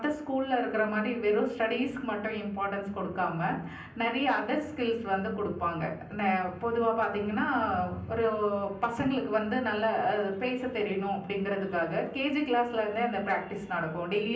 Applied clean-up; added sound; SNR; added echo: none; none; none; reverberation time 0.6 s.